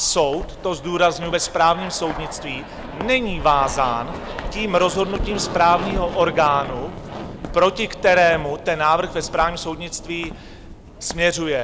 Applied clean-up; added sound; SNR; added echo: none; Walk, footsteps + Aircraft; 10 dB; none.